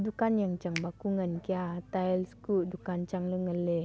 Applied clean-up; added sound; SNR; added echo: none; Finger snapping; 19 dB; none.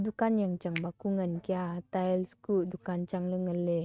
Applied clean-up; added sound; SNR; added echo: neural mask model RNNoise.